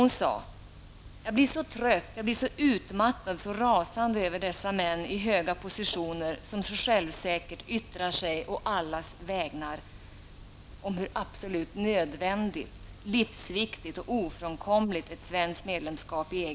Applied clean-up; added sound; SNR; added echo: none; none; none; none.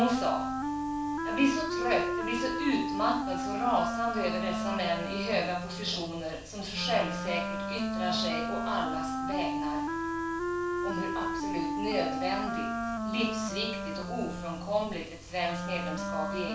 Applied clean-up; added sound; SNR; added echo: none; Wind instrument, woodwind instrument; 1 dB; reverberation time 0.4 s.